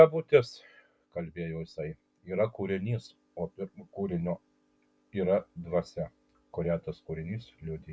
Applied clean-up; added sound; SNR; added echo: none; none; none; none.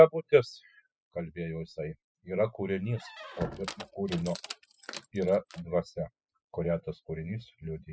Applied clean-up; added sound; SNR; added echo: classical method spectral subtraction.